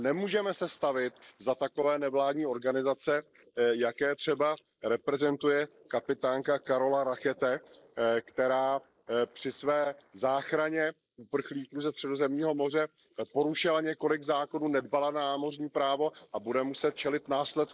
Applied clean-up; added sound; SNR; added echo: neural mask model Resemble Enhance denoiser.